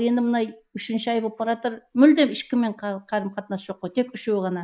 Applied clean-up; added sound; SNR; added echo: neural mask model Resemble Enhance denoiser.